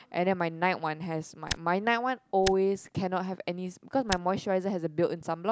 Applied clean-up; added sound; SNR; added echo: none; Tick; 9 dB; none.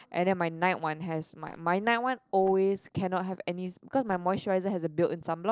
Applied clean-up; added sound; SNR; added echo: neural separator model SepFormer DNS4.